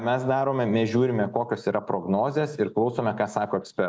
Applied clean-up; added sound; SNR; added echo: none; none; none; none.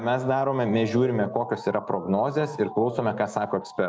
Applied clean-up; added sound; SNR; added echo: none; Motor vehicle (road) / Siren; 15 dB; none.